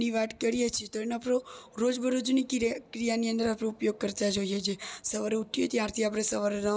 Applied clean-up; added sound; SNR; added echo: none; none; none; none.